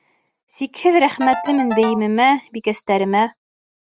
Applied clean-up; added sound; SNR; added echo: neural mask model RNNoise.